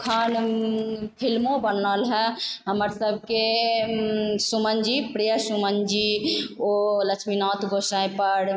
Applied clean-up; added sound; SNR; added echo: neural mask model RNNoise.